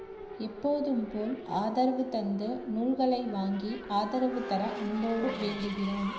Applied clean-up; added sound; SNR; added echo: none; Race car, auto racing / Accelerating, revving, vroom; 11 dB; reverberation time 0.7 s.